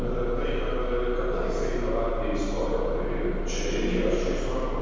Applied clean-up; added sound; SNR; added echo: none; Bus; 0 dB; reverberation time 2.2 s.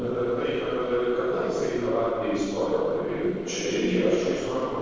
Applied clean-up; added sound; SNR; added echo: neural separator model SepFormer DNS4.